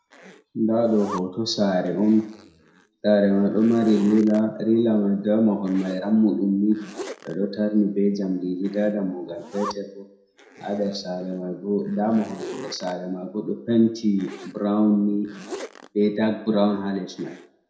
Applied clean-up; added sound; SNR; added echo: none; Zipper (clothing); 19 dB; reverberation time 0.5 s.